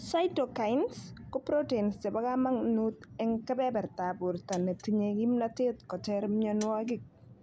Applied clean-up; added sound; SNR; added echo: none; Mechanisms; 15 dB; none.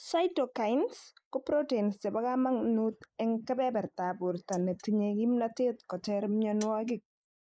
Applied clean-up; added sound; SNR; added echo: neural mask model Resemble Enhance denoiser.